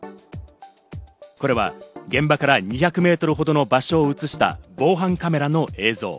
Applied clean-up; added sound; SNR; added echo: none; none; none; none.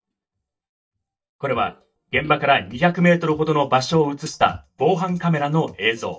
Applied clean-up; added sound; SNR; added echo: neural mask model DeepFilterNet 3.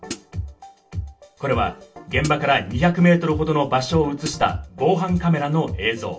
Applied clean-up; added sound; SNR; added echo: none; Hi-hat; 13 dB; reverberation time 0.2 s.